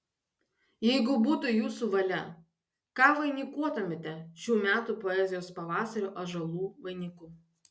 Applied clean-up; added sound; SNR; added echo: none; none; none; none.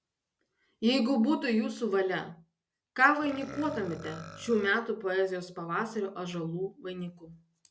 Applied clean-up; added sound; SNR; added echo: none; Burping, eructation; 17 dB; none.